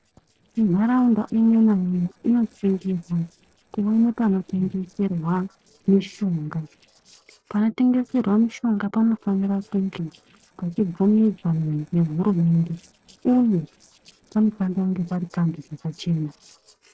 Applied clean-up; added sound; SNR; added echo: neural separator model SepFormer DNS4.